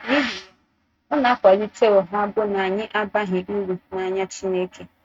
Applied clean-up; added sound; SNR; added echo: neural mask model RNNoise.